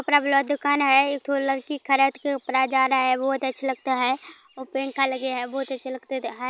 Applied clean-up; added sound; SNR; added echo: none; none; none; none.